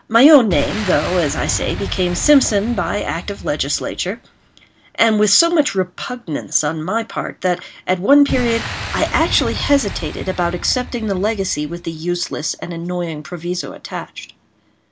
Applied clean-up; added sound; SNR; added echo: none; Boom; 12 dB; none.